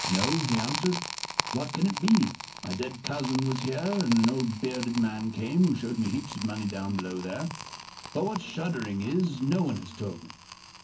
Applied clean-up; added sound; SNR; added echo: none; Crackle; 9 dB; reverberation time 0.4 s.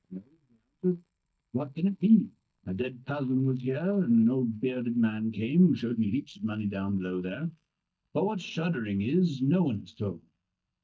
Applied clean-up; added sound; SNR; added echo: neural mask model DeepFilterNet 3.